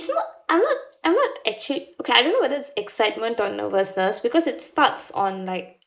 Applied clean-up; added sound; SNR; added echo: neural mask model Resemble Enhance denoiser.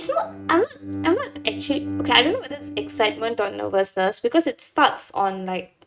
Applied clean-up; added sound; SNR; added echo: neural mask model RNNoise.